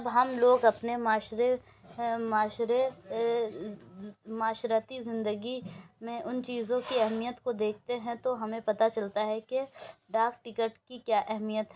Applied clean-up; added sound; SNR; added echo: none; none; none; none.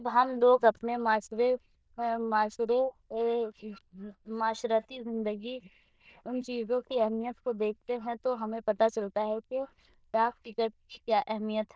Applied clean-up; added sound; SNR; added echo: neural diffusion model UNIVERSE++.